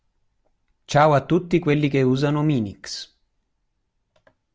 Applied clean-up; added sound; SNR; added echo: none; none; none; none.